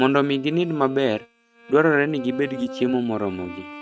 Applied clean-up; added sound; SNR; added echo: neural mask model RNNoise.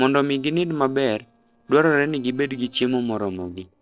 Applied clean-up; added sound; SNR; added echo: neural separator model SepFormer DNS4.